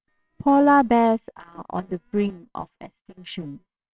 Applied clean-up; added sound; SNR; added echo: neural separator model SepFormer WHAMR!.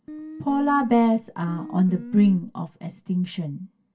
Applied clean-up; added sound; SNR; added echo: none; Guitar; 14 dB; reverberation time 0.1 s.